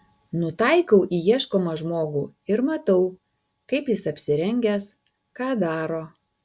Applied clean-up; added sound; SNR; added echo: none; none; none; none.